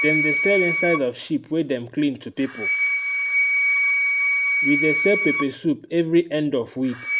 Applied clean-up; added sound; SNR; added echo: none; Wind instrument, woodwind instrument; 0 dB; none.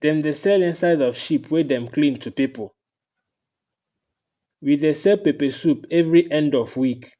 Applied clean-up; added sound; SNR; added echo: none; none; none; none.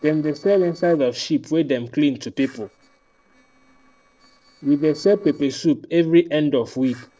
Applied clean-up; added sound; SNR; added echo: neural separator model SepFormer DNS4.